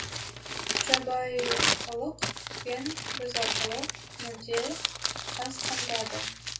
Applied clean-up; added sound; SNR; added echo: none; Crumpling, crinkling; -3 dB; reverberation time 0.3 s.